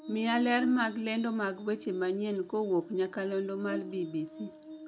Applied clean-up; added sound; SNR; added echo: none; Buzz; 13 dB; none.